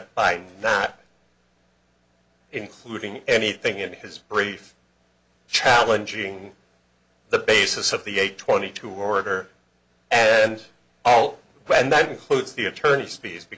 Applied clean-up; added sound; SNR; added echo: none; none; none; none.